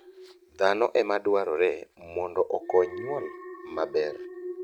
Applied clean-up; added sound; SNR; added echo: none; Alarm; 14 dB; none.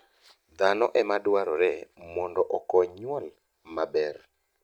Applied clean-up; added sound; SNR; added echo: none; none; none; none.